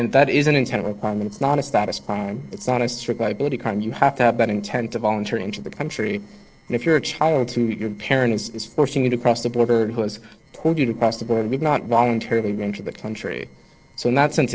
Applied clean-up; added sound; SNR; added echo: neural separator model SepFormer DNS4.